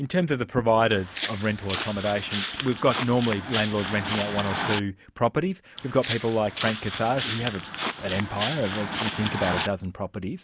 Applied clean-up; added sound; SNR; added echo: none; Walk, footsteps; 4 dB; none.